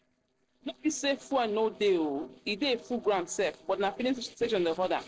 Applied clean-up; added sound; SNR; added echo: neural separator model SepFormer DNS4.